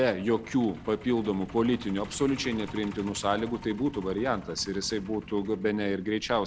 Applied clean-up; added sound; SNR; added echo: none; Truck; 16 dB; none.